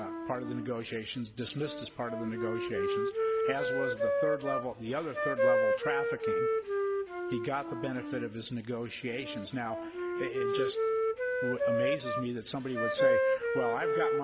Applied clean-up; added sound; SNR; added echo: none; Wind instrument, woodwind instrument; -5 dB; none.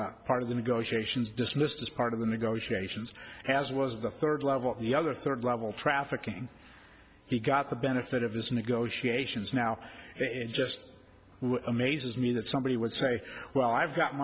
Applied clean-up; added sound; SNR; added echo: none; none; none; none.